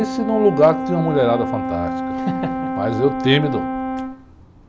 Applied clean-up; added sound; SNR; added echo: none; Brass instrument; 4 dB; none.